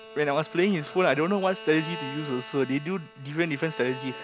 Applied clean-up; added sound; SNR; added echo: none; Bowed string instrument; 14 dB; none.